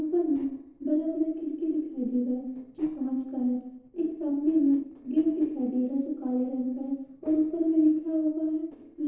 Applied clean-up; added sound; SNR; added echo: neural separator model SepFormer DNS4.